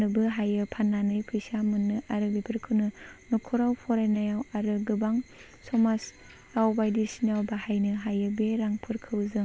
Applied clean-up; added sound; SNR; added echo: none; none; none; none.